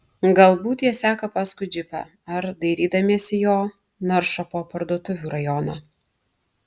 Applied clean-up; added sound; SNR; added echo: none; none; none; none.